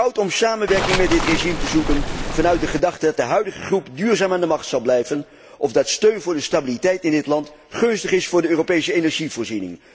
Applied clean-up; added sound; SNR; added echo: none; Waves, surf; 2 dB; none.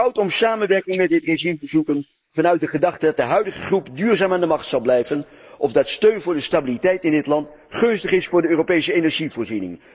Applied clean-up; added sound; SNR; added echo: neural mask model Resemble Enhance denoiser.